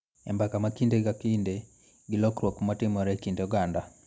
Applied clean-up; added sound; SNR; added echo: none; none; none; none.